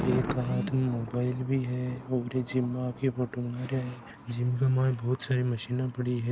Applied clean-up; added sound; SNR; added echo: none; Thunder; 13 dB; none.